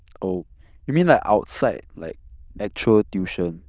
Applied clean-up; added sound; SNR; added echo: neural diffusion model UNIVERSE++.